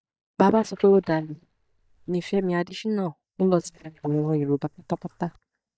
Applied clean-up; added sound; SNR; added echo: neural mask model DeepFilterNet 3.